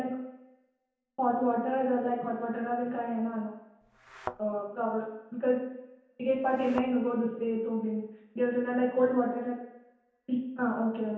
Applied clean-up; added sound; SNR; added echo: none; Thump, thud; 12 dB; reverberation time 1.0 s.